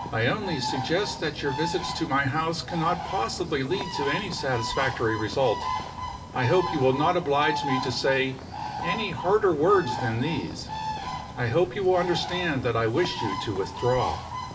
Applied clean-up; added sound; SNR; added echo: none; Bird; 7 dB; reverberation time 0.8 s.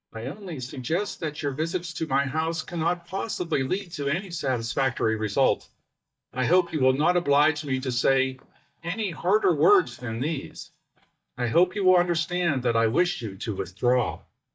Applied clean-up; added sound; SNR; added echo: neural mask model DeepFilterNet 3.